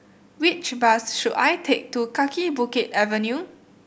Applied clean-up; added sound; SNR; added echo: none; none; none; none.